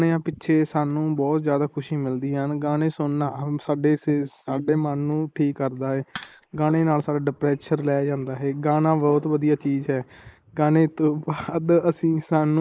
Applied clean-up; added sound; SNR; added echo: neural mask model Resemble Enhance denoiser.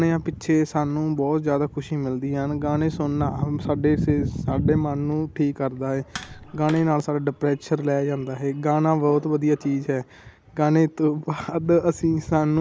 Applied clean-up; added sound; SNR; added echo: none; Tap; 20 dB; none.